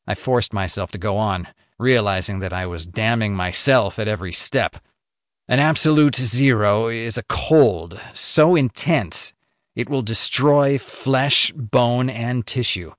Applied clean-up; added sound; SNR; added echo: none; none; none; none.